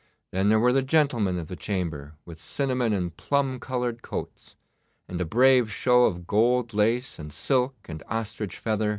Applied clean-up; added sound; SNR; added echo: none; none; none; none.